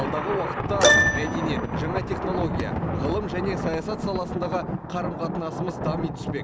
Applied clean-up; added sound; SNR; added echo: none; Keyboard (musical) + Thunder; -5 dB; none.